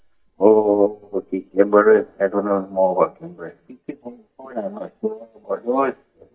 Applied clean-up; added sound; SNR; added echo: neural mask model DeepFilterNet 3.